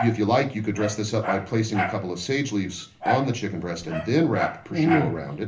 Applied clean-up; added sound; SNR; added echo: none; Dog; 8 dB; reverberation time 0.3 s.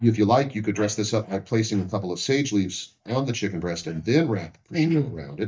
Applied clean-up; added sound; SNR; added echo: neural mask model DeepFilterNet 3.